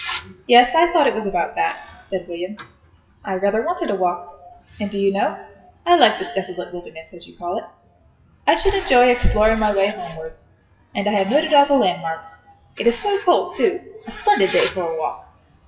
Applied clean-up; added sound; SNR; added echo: classical method WPE with log-MMSE.